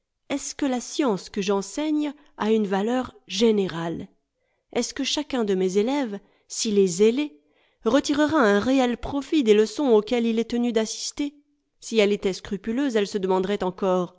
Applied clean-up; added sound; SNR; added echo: none; none; none; none.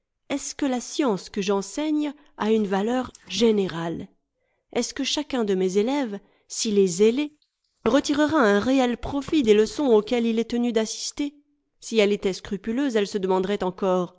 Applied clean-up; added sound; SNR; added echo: neural mask model Resemble Enhance denoiser.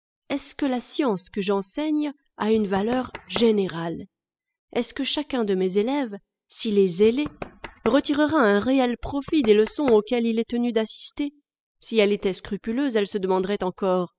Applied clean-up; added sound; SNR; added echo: classical method spectral subtraction.